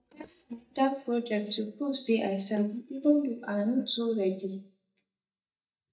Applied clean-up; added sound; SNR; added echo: neural mask model DeepFilterNet 3.